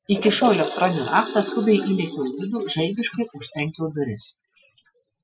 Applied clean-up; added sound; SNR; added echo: classical method Wiener filter.